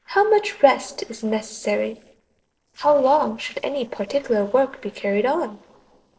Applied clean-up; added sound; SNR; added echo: neural separator model SepFormer DNS4.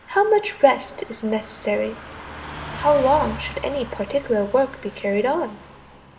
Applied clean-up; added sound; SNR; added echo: none; Car passing by / Truck; 15 dB; reverberation time 1.2 s.